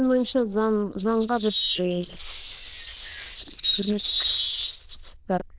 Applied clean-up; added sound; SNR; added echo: neural diffusion model UNIVERSE++.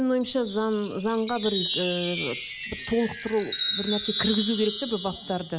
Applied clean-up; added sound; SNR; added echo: none; Wind chime; 5 dB; none.